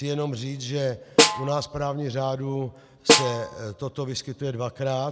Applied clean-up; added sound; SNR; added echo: none; Snare drum; -4 dB; none.